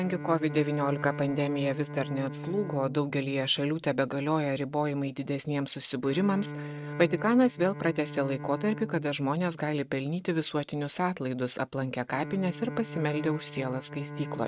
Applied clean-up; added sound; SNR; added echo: neural mask model RNNoise.